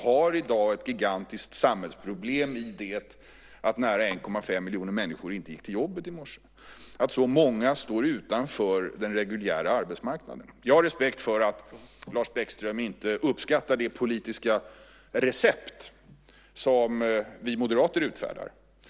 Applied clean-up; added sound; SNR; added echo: none; none; none; none.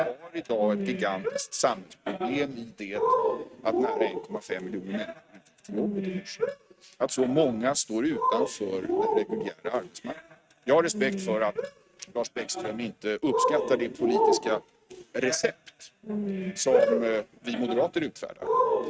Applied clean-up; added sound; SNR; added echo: neural mask model RNNoise.